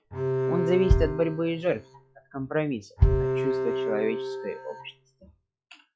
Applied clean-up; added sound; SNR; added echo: classical method log-MMSE.